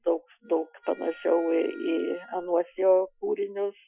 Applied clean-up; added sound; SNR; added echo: classical method Wiener filter.